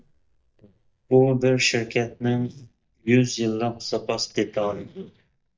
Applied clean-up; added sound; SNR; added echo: neural mask model DeepFilterNet 3.